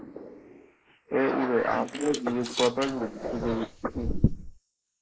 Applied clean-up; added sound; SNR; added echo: neural mask model Resemble Enhance denoiser.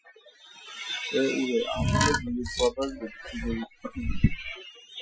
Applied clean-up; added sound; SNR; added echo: classical method Wiener filter.